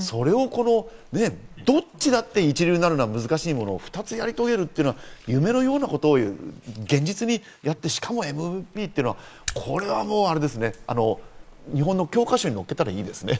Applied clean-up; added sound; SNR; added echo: neural mask model Resemble Enhance denoiser.